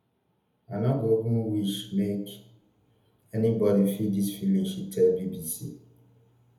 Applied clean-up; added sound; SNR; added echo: none; none; none; reverberation time 0.7 s.